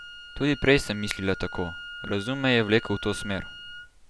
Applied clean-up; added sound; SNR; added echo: none; Wind instrument, woodwind instrument; 14 dB; none.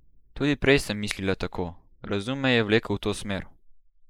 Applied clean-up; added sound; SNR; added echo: neural mask model Resemble Enhance denoiser.